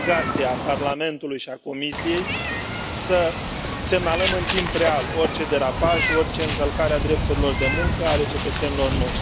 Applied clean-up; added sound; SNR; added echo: none; Meow; 1 dB; none.